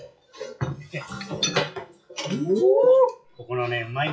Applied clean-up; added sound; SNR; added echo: classical method WPE with log-MMSE.